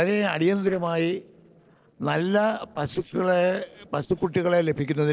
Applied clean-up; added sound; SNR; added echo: neural separator model SepFormer DNS4.